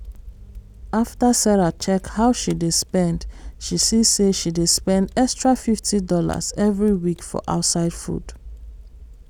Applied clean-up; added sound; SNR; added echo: none; Fire; 17 dB; none.